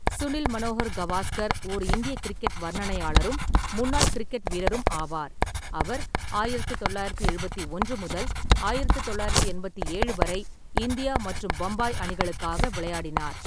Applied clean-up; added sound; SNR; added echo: none; Writing; -4 dB; none.